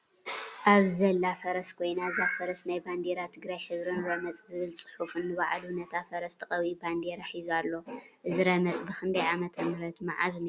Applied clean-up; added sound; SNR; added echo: none; none; none; none.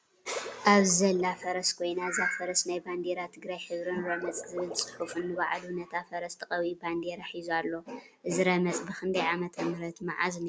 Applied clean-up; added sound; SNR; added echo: none; Water / Liquid; 12 dB; none.